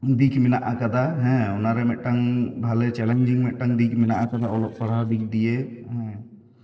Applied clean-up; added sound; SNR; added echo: neural separator model SepFormer DNS4.